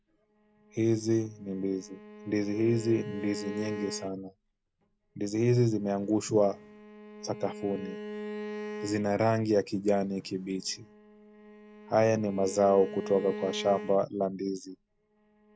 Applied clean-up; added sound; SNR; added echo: none; Bowed string instrument; 13 dB; none.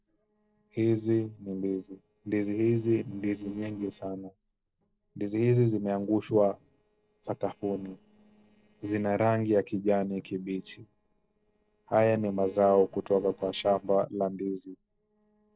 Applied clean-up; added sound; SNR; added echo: neural separator model SepFormer DNS4.